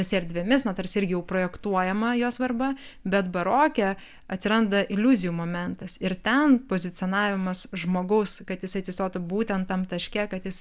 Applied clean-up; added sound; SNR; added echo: none; none; none; none.